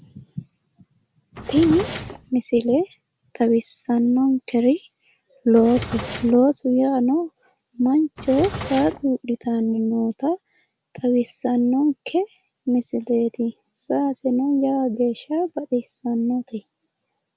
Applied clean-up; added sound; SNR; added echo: none; Drawer open or close; 10 dB; none.